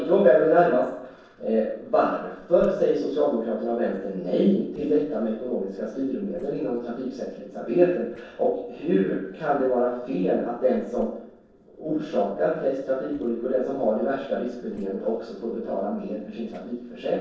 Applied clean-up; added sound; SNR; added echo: neural separator model SepFormer DNS4.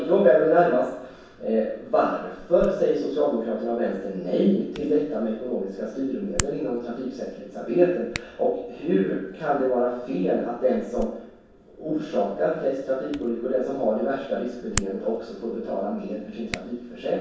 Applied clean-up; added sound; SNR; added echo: none; Hands; 16 dB; reverberation time 0.7 s.